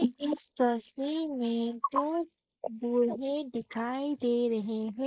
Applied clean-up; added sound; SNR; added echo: neural mask model Resemble Enhance denoiser.